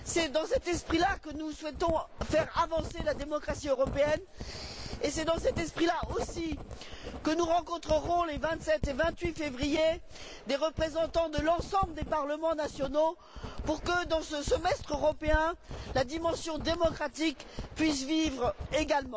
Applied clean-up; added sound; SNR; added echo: none; Writing; 9 dB; none.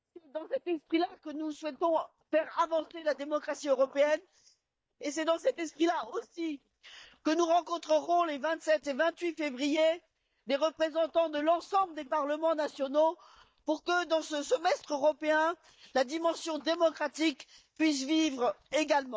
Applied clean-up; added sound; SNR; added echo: neural mask model DeepFilterNet 3.